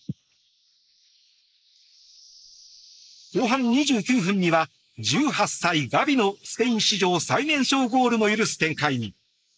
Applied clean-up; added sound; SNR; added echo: neural mask model Resemble Enhance denoiser.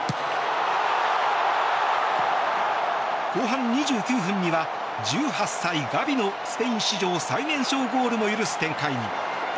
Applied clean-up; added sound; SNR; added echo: none; none; none; none.